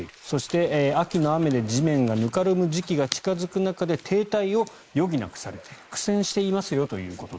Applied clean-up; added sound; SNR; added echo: neural mask model Resemble Enhance denoiser.